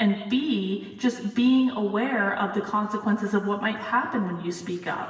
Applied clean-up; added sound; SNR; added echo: none; none; none; reverberation time 1.3 s.